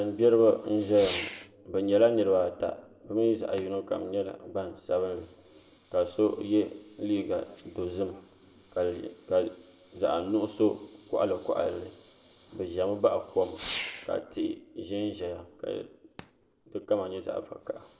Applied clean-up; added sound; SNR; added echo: none; Fireworks; 17 dB; reverberation time 1.3 s.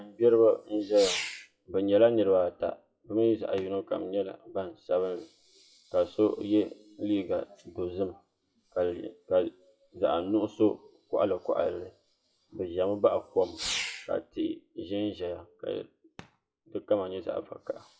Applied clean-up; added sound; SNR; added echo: classical method WPE with log-MMSE.